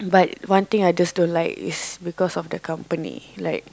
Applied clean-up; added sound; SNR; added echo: none; none; none; none.